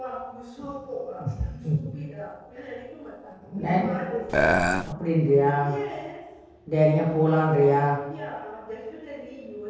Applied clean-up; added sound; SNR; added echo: neural separator model SepFormer DNS4.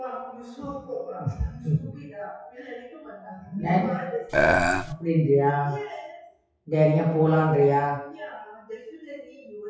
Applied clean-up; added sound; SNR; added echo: classical method WPE with log-MMSE.